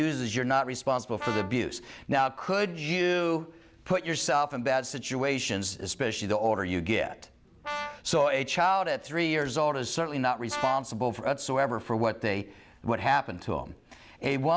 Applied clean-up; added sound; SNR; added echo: none; Brass instrument; 11 dB; none.